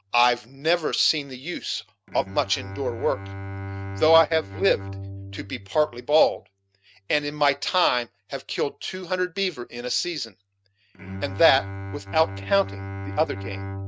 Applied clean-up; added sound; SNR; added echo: neural mask model RNNoise.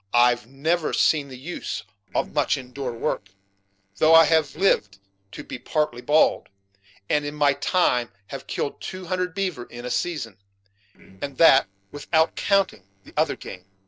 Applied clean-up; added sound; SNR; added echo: neural separator model SepFormer DNS4.